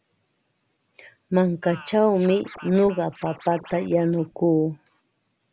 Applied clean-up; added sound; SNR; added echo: none; Scratching (performance technique); 20 dB; none.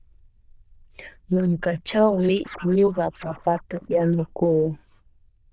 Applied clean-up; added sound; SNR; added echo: neural diffusion model UNIVERSE++.